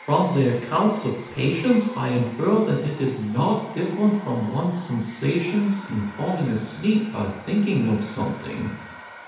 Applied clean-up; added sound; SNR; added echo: none; Domestic sounds, home sounds; 19 dB; reverberation time 0.8 s.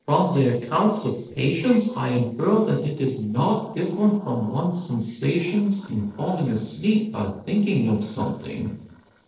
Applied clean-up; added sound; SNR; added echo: neural separator model SepFormer DNS4.